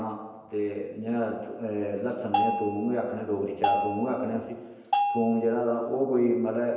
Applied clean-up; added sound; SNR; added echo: none; Bell; 1 dB; reverberation time 1.0 s.